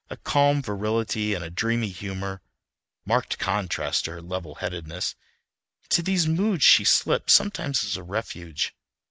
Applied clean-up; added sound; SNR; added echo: none; none; none; none.